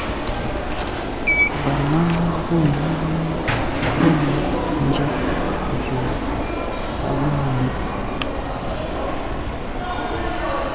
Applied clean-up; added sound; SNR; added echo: none; Alarm; -4 dB; none.